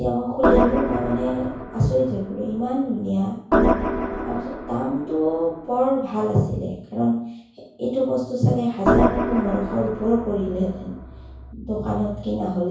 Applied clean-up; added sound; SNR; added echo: none; Organ; 1 dB; reverberation time 0.6 s.